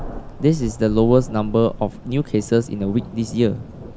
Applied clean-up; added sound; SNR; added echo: none; Thunder; 12 dB; none.